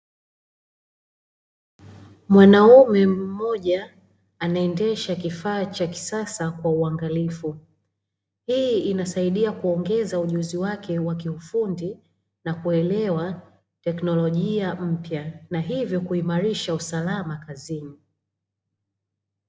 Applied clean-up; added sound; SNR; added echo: none; none; none; none.